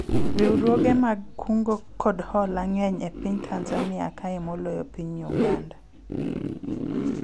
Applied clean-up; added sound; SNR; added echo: none; Zipper (clothing); 4 dB; none.